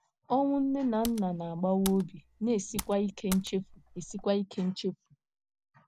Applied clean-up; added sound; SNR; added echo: none; Computer keyboard; 14 dB; none.